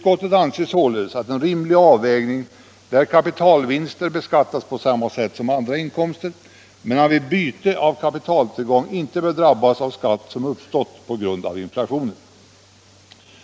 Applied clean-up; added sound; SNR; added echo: none; none; none; none.